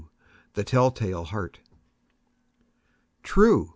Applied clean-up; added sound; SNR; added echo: none; none; none; none.